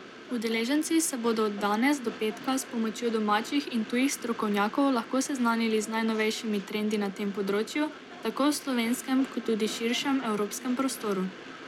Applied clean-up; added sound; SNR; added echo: none; Train; 15 dB; none.